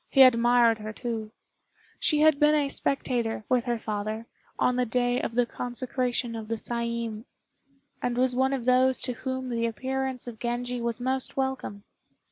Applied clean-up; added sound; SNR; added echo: none; none; none; none.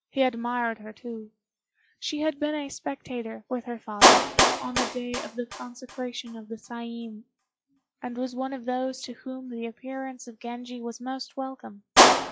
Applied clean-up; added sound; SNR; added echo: classical method log-MMSE.